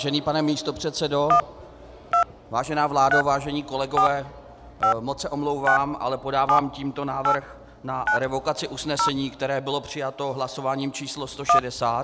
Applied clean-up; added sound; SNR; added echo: none; Telephone; 2 dB; none.